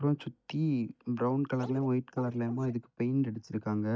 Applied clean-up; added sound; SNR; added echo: neural mask model DeepFilterNet 3.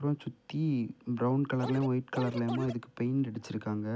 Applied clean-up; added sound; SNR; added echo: none; Scratching (performance technique); 9 dB; none.